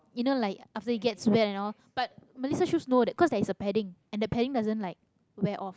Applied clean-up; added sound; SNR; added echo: none; none; none; none.